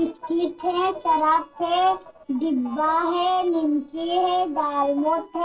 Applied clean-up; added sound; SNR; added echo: neural separator model SepFormer DNS4.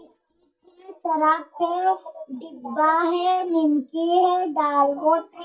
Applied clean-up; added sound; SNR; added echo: neural mask model DeepFilterNet 3.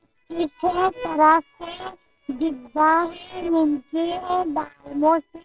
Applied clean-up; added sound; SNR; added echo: neural separator model SepFormer WHAMR!.